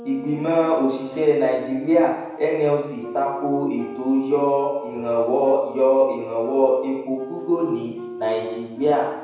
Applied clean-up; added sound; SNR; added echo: none; Wind instrument, woodwind instrument; 15 dB; reverberation time 0.9 s.